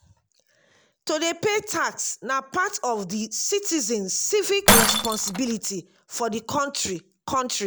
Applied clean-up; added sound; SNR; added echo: none; Shatter; 3 dB; none.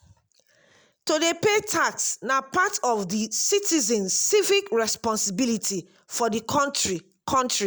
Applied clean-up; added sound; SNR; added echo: none; none; none; none.